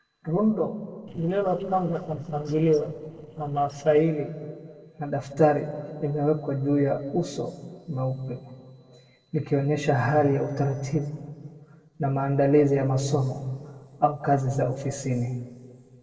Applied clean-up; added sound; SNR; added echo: neural separator model SepFormer DNS4.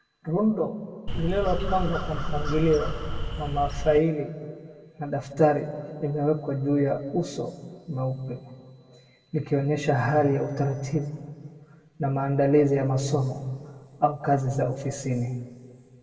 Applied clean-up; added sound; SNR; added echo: none; Crow; 2 dB; reverberation time 1.5 s.